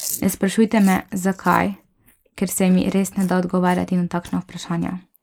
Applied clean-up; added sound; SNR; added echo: neural mask model Resemble Enhance denoiser.